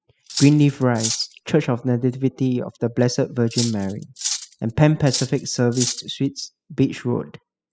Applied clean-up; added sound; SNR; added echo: classical method spectral subtraction.